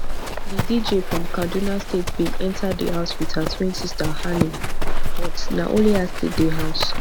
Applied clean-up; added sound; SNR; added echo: none; Livestock, farm animals, working animals; -4 dB; none.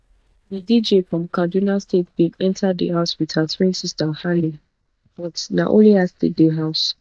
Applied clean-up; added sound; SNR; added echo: neural mask model DeepFilterNet 3.